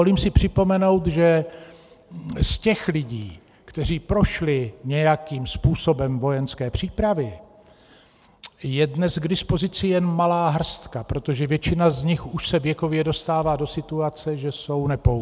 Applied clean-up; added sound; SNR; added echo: none; none; none; none.